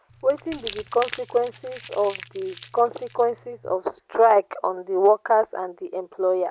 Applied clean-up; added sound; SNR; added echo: none; Crumpling, crinkling; 15 dB; none.